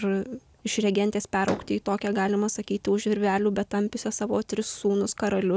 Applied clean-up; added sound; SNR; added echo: none; Slam; 17 dB; none.